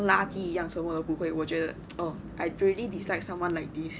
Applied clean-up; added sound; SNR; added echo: none; none; none; none.